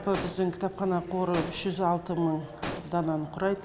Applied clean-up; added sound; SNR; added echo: none; Explosion; 11 dB; none.